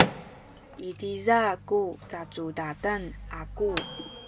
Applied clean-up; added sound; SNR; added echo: none; Microwave oven / Bell; 3 dB; none.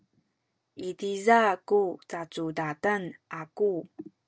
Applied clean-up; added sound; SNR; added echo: none; none; none; none.